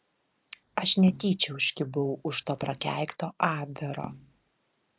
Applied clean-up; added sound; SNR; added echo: none; Percussion; 19 dB; none.